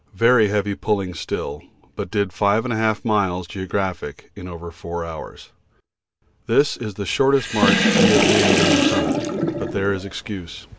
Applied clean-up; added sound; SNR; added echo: none; Sink (filling or washing) / Water; -3 dB; none.